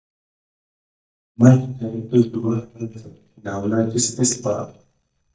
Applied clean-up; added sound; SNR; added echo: neural mask model DeepFilterNet 3.